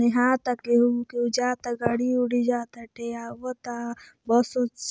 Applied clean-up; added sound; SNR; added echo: none; none; none; none.